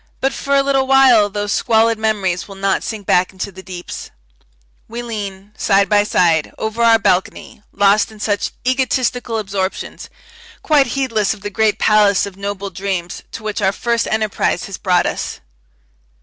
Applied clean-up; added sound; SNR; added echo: none; none; none; none.